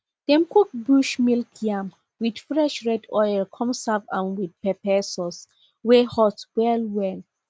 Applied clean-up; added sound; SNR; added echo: none; none; none; none.